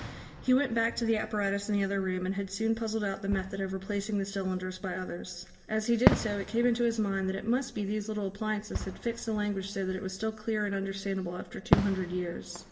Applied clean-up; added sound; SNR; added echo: none; Fireworks; 6 dB; reverberation time 1.9 s.